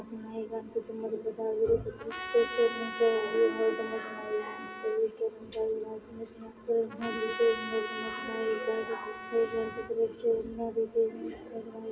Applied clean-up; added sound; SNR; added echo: none; Trumpet; 9 dB; reverberation time 2.8 s.